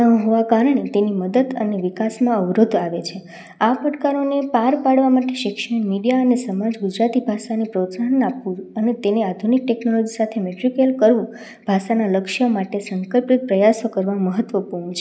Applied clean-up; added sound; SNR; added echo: none; none; none; none.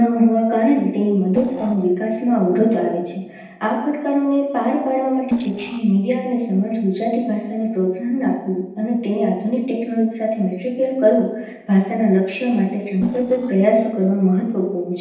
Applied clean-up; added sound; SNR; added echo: neural separator model SepFormer DNS4.